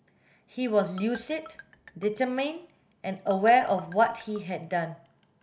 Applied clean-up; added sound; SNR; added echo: none; Marimba, xylophone; 20 dB; none.